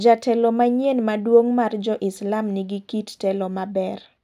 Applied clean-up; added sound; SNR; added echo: none; none; none; none.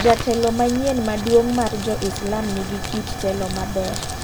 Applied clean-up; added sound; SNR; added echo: none; Crumpling, crinkling + Tick / Hiss / Explosion / Fire; 6 dB; none.